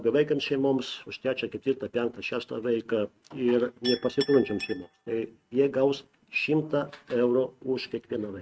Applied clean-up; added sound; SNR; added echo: neural mask model RNNoise.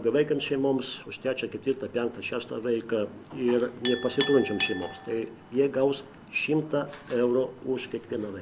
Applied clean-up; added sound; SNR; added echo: none; Chink, clink; 12 dB; none.